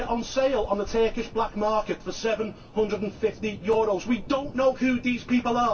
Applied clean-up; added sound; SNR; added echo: none; Thunder; 14 dB; reverberation time 0.1 s.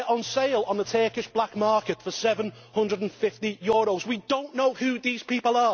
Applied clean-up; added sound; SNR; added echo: none; none; none; none.